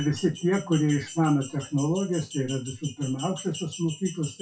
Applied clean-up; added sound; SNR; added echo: classical method WPE with log-MMSE.